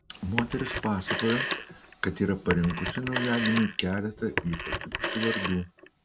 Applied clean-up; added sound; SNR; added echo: none; Telephone; 3 dB; none.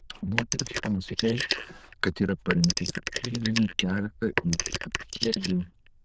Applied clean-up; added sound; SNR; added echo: neural diffusion model UNIVERSE++.